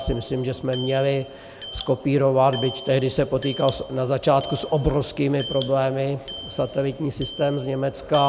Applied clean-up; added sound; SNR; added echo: none; Bicycle bell; 16 dB; none.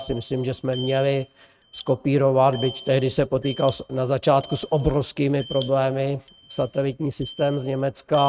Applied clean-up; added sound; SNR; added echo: neural mask model RNNoise.